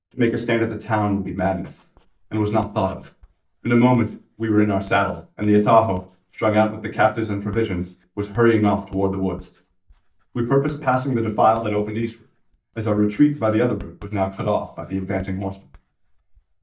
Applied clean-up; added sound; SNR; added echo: neural mask model DeepFilterNet 3.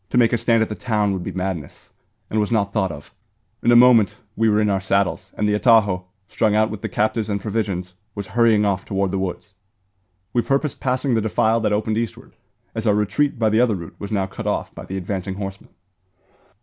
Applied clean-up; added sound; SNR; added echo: none; none; none; none.